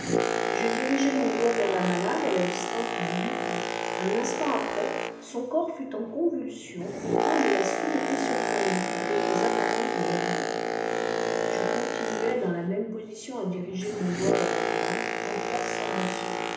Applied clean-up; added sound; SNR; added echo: none; Boat, Water vehicle; -1 dB; reverberation time 0.9 s.